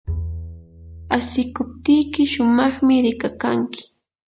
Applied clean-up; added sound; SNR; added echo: none; Bowed string instrument; 13 dB; none.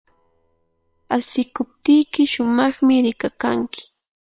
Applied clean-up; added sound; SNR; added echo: neural separator model SepFormer WHAM!.